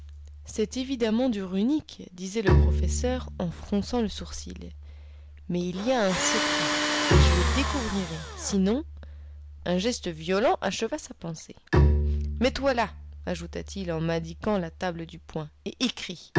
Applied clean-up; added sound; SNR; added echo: none; Tools + Bowed string instrument; 0 dB; none.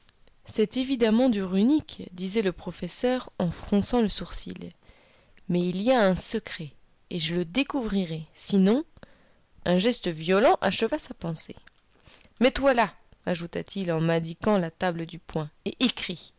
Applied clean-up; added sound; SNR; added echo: none; none; none; none.